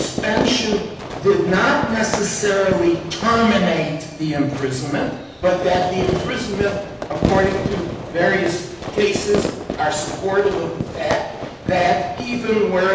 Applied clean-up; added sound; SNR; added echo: none; Fireworks; 7 dB; reverberation time 0.8 s.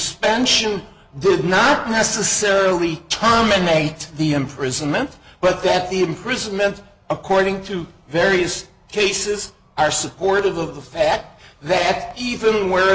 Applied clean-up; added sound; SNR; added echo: none; none; none; none.